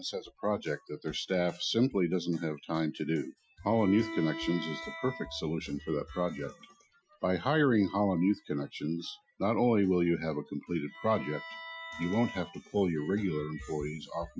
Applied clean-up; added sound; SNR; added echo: classical method Wiener filter.